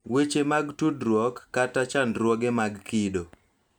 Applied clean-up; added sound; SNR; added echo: none; none; none; none.